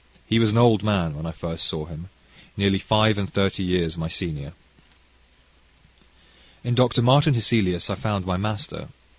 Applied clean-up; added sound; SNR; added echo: none; none; none; none.